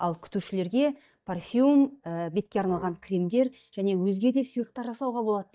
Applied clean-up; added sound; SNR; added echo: neural mask model DeepFilterNet 3.